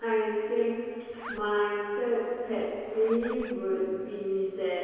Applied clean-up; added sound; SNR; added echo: none; Zipper (clothing); 20 dB; reverberation time 2.2 s.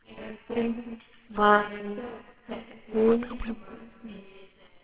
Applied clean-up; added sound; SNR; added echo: neural separator model SepFormer WHAMR!.